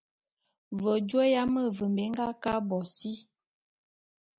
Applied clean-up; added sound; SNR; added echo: none; none; none; none.